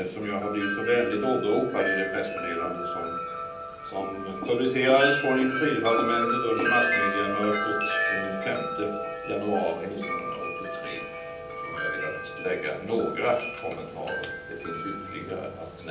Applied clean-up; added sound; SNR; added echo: none; Wind chime; 3 dB; reverberation time 0.6 s.